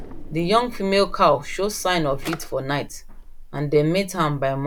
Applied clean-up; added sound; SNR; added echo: none; Drawer open or close; 12 dB; none.